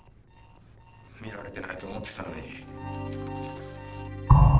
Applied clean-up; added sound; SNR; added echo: neural separator model SepFormer DNS4.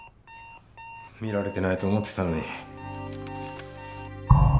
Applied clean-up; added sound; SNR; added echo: none; Alarm; 19 dB; none.